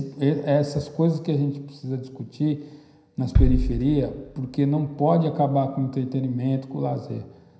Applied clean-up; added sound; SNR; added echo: none; Bass drum; 3 dB; reverberation time 0.9 s.